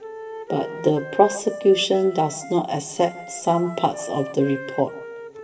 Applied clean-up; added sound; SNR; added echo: none; Wind instrument, woodwind instrument; 13 dB; reverberation time 0.8 s.